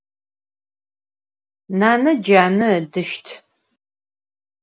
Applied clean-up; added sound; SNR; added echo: none; none; none; none.